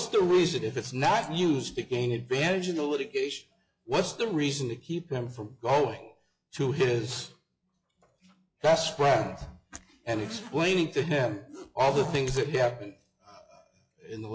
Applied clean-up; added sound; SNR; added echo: classical method log-MMSE.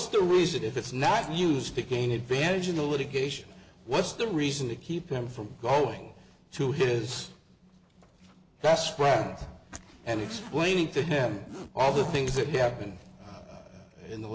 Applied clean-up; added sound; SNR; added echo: none; Zipper (clothing); 13 dB; none.